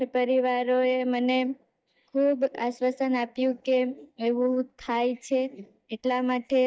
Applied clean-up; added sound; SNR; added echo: neural mask model DeepFilterNet 3.